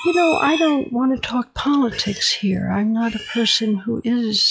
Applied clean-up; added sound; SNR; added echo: classical method log-MMSE.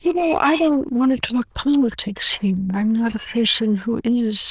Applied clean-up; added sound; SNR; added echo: neural diffusion model UNIVERSE++.